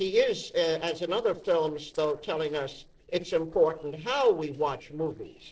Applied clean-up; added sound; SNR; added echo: neural separator model SepFormer DNS4.